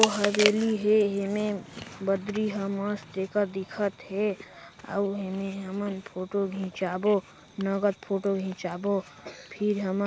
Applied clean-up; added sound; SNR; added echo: none; Chewing, mastication; 10 dB; none.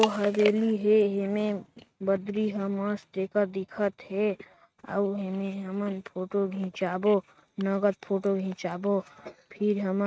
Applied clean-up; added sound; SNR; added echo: neural mask model RNNoise.